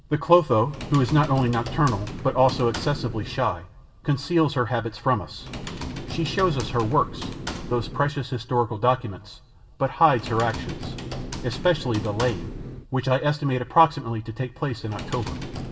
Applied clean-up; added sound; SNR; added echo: none; Computer keyboard; 11 dB; reverberation time 0.5 s.